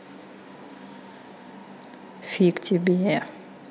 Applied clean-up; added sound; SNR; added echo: none; none; none; none.